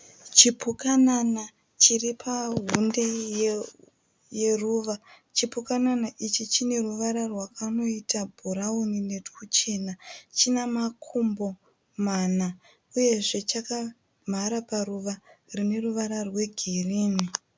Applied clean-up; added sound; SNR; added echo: none; none; none; none.